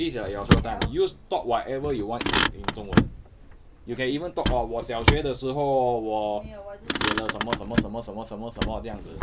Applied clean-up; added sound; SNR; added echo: none; Motor vehicle (road); -2 dB; none.